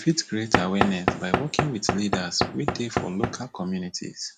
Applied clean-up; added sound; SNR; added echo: none; Knock / Wood; -1 dB; none.